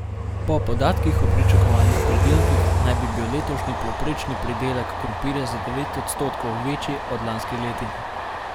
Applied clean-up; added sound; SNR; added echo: none; Train; -5 dB; none.